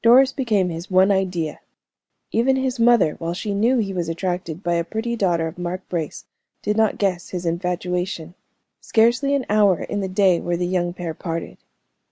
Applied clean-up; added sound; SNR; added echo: none; none; none; none.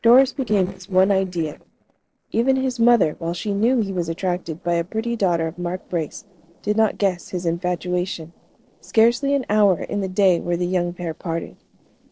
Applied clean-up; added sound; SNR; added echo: neural separator model SepFormer DNS4.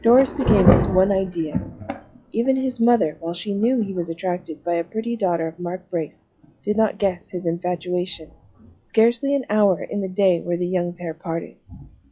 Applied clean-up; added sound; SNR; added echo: classical method log-MMSE.